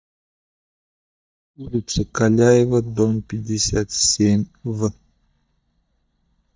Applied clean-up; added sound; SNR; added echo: neural mask model DeepFilterNet 3.